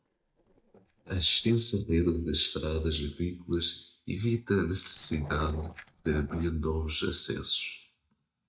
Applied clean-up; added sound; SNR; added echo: neural mask model DeepFilterNet 3.